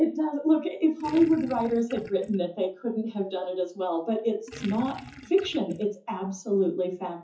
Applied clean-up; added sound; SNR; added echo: classical method WPE with log-MMSE.